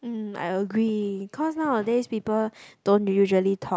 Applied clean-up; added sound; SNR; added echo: none; none; none; none.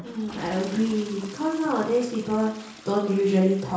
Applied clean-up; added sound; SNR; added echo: none; Toilet flush / Water; 18 dB; reverberation time 0.6 s.